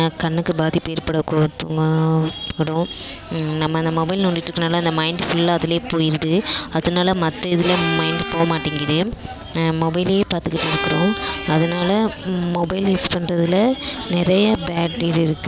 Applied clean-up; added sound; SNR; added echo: none; Bowed string instrument; 8 dB; none.